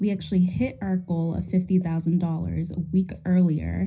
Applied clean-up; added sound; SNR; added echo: none; none; none; reverberation time 0.4 s.